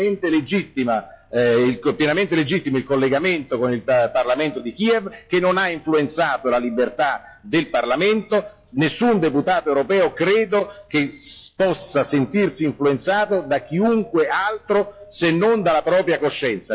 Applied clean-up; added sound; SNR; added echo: classical method log-MMSE.